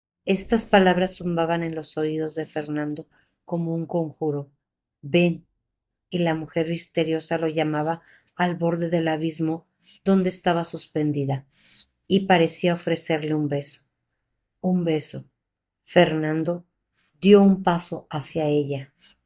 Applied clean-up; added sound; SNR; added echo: neural mask model DeepFilterNet 3.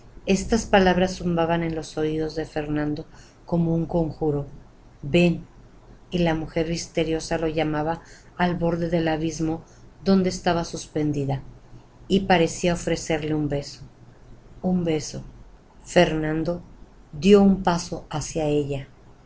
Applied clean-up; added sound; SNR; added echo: none; none; none; none.